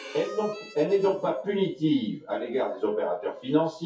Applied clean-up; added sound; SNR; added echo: classical method WPE with log-MMSE.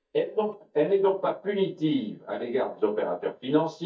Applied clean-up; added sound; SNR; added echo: neural mask model DeepFilterNet 3.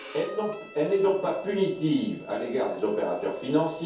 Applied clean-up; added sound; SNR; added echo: none; Bowed string instrument; 20 dB; reverberation time 0.6 s.